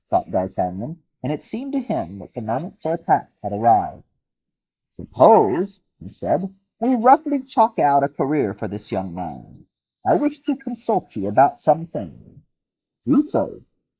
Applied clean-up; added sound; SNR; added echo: neural mask model Resemble Enhance denoiser.